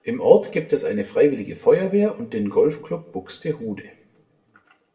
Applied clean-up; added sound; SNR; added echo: none; none; none; reverberation time 0.7 s.